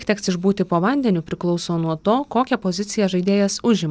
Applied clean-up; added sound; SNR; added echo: none; none; none; none.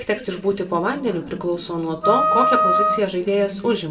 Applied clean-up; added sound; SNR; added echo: none; Wind instrument, woodwind instrument; -2 dB; reverberation time 2.0 s.